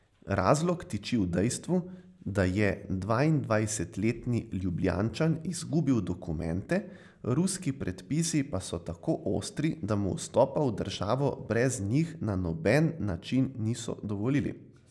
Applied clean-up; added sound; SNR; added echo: none; none; none; none.